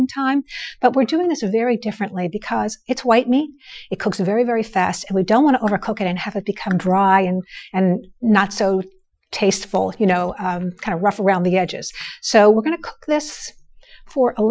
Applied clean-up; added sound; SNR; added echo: classical method Wiener filter.